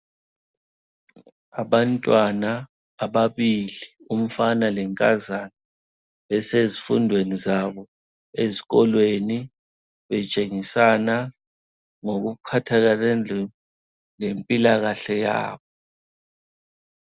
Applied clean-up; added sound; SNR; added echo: none; none; none; none.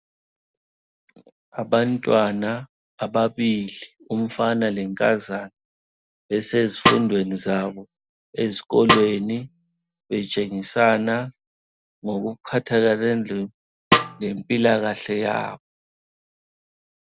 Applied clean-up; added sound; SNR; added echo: none; Snare drum; 1 dB; none.